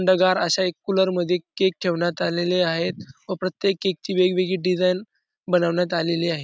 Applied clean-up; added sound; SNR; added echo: none; none; none; none.